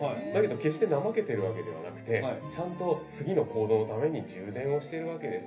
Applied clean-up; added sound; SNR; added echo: none; none; none; reverberation time 0.3 s.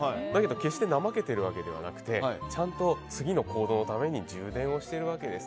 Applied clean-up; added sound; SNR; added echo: none; none; none; none.